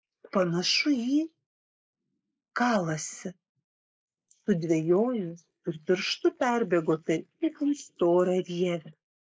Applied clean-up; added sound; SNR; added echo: neural mask model Resemble Enhance denoiser.